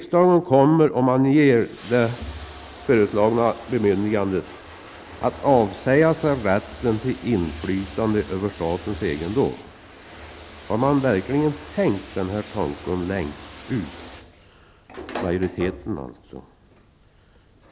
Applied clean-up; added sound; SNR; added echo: none; Bathtub (filling or washing); 18 dB; none.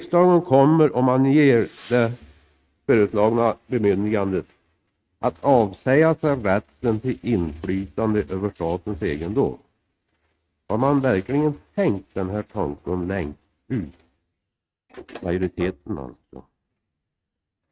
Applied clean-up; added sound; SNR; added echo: neural mask model RNNoise.